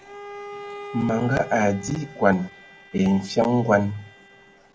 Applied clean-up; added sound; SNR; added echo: none; Bowed string instrument; 16 dB; none.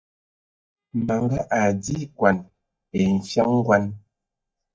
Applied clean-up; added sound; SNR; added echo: neural mask model DeepFilterNet 3.